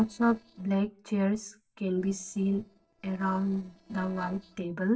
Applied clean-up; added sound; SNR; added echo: neural separator model SepFormer DNS4.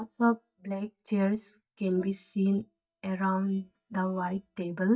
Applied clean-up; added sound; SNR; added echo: neural mask model DeepFilterNet 3.